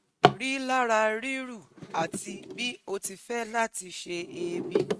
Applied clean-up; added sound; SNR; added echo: neural mask model RNNoise.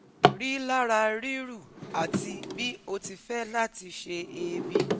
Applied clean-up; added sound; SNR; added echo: none; Drawer open or close; 1 dB; none.